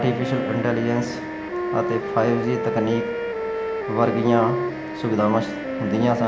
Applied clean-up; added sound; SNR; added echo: none; Wind instrument, woodwind instrument; 4 dB; none.